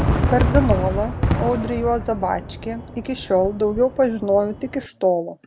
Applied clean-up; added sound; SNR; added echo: none; Fireworks; 3 dB; none.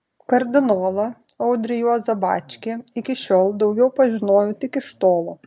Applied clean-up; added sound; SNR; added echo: none; none; none; none.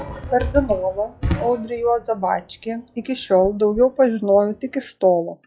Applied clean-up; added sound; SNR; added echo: classical method log-MMSE.